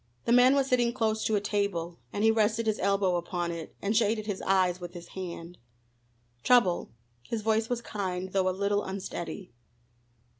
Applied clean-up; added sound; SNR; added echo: none; none; none; none.